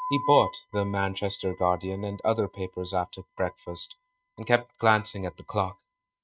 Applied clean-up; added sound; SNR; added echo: neural mask model RNNoise.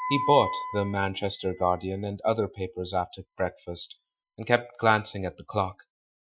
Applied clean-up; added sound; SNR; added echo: classical method Wiener filter.